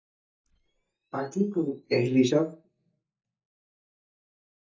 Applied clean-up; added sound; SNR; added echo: neural mask model DeepFilterNet 3.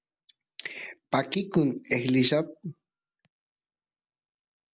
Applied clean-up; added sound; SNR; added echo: none; none; none; none.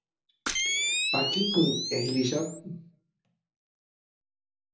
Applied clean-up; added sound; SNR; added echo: none; Camera; 0 dB; reverberation time 0.7 s.